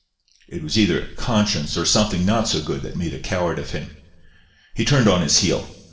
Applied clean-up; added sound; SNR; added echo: none; none; none; reverberation time 0.9 s.